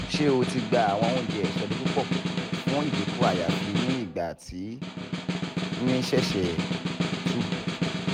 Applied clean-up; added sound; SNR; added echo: none; Snare drum; -1 dB; none.